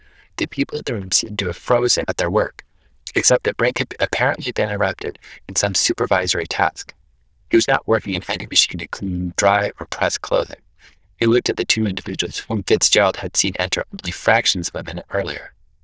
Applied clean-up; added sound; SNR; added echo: neural diffusion model UNIVERSE++.